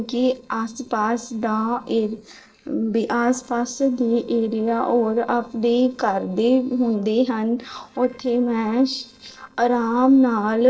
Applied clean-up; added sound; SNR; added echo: neural separator model SepFormer DNS4.